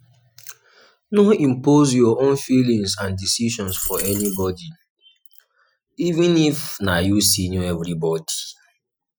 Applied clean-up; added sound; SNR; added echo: classical method Wiener filter.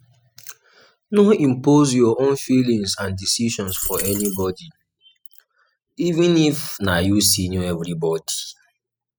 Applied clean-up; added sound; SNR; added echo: classical method spectral subtraction.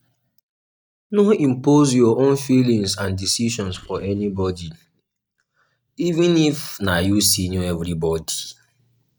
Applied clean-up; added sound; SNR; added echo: neural mask model DeepFilterNet 3.